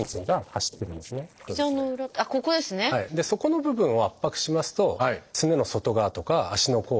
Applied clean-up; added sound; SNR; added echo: neural separator model SepFormer DNS4.